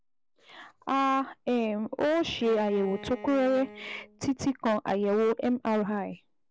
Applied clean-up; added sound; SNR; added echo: none; Bowed string instrument; 18 dB; none.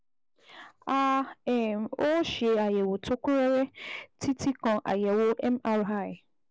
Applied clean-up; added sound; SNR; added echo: none; none; none; none.